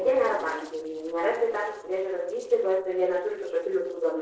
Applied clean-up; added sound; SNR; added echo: neural separator model SepFormer DNS4.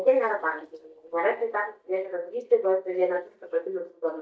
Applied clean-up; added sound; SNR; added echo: neural mask model DeepFilterNet 3.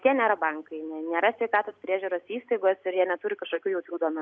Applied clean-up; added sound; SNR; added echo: none; none; none; none.